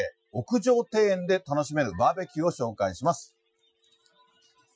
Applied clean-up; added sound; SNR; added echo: classical method Wiener filter.